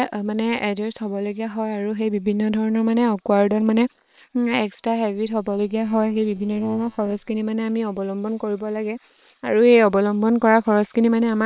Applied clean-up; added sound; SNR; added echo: neural separator model SepFormer WHAM!.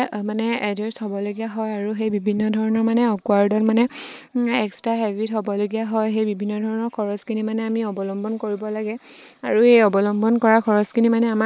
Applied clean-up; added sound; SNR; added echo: none; none; none; none.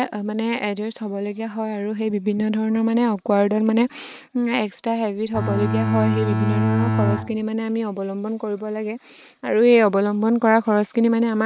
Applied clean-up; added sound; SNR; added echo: neural mask model RNNoise.